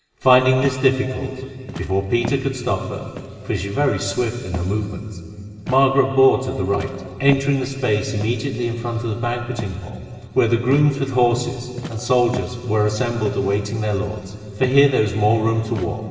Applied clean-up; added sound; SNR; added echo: none; Walk, footsteps; 18 dB; reverberation time 2.7 s.